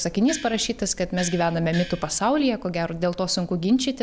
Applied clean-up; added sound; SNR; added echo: none; Gong; 14 dB; none.